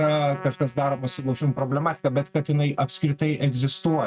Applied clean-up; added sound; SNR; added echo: neural mask model RNNoise.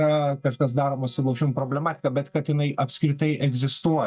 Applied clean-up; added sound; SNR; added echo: neural mask model DeepFilterNet 3.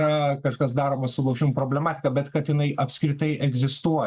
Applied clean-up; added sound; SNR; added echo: neural mask model Resemble Enhance denoiser.